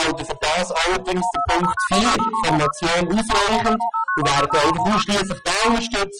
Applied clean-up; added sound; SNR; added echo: classical method Wiener filter.